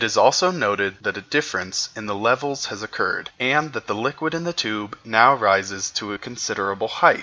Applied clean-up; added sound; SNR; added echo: none; none; none; none.